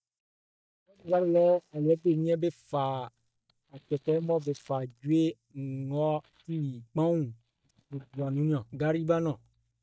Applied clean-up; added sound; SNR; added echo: neural mask model DeepFilterNet 3.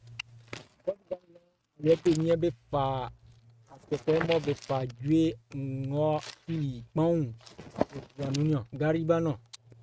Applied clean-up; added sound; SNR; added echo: neural mask model RNNoise.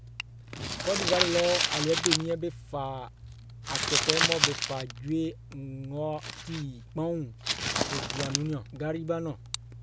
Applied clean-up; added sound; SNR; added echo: none; Crumpling, crinkling; 0 dB; none.